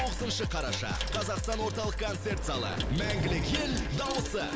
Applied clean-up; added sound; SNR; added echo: none; Sink (filling or washing) / Water tap, faucet; 10 dB; none.